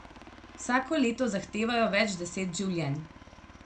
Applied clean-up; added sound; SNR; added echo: none; Aircraft; 19 dB; none.